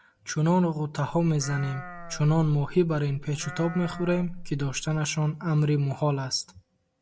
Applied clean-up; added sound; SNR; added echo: none; Livestock, farm animals, working animals; 13 dB; none.